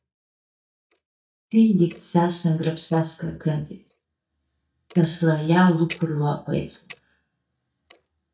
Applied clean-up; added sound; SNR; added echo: neural mask model DeepFilterNet 3.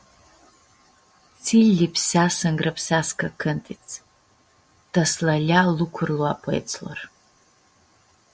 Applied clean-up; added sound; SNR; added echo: none; none; none; none.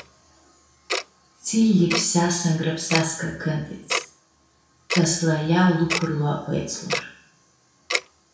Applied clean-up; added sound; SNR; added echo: none; Tick-tock; 9 dB; reverberation time 0.6 s.